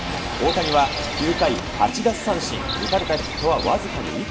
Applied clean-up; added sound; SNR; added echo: none; Chirp, tweet; 8 dB; reverberation time 1.3 s.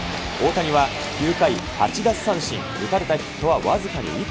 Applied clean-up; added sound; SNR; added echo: none; none; none; none.